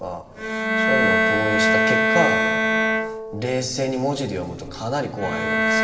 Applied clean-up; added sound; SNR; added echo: none; Bowed string instrument; -5 dB; reverberation time 2.4 s.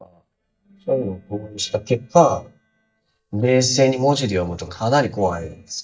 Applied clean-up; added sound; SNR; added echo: neural mask model DeepFilterNet 3.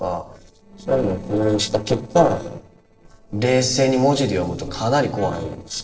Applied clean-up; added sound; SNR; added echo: neural separator model SepFormer DNS4.